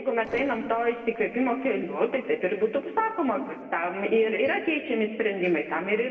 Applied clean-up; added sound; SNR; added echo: neural separator model SepFormer DNS4.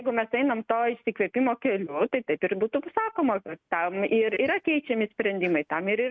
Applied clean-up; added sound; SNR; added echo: none; none; none; none.